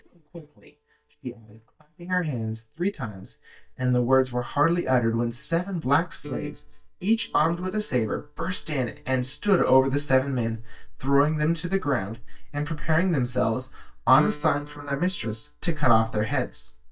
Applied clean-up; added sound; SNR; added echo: neural mask model DeepFilterNet 3.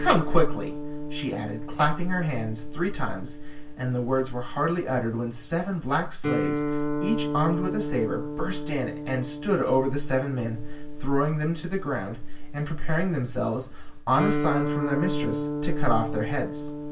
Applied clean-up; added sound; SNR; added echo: none; Guitar; 7 dB; reverberation time 0.3 s.